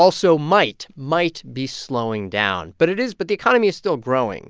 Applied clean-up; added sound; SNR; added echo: none; none; none; none.